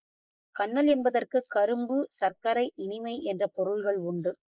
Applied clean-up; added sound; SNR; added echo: neural mask model Resemble Enhance denoiser.